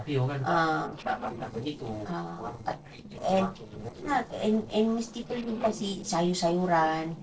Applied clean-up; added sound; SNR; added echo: neural separator model SepFormer DNS4.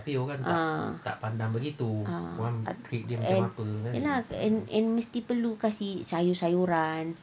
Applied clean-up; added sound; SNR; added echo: none; none; none; none.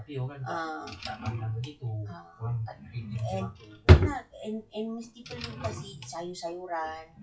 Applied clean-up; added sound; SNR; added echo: classical method WPE with log-MMSE.